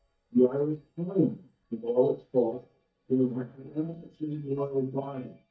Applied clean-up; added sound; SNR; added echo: neural mask model DeepFilterNet 3.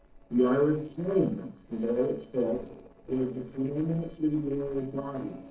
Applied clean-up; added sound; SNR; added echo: neural separator model SepFormer DNS4.